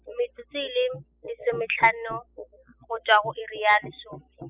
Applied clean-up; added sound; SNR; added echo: classical method spectral subtraction.